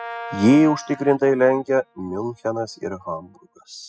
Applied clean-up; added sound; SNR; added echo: classical method spectral subtraction.